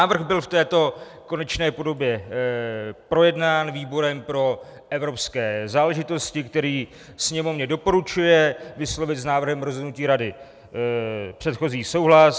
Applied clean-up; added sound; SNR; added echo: none; none; none; none.